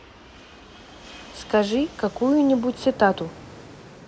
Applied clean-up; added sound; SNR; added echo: none; Fixed-wing aircraft, airplane; 18 dB; none.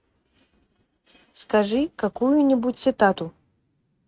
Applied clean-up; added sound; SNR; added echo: neural mask model RNNoise.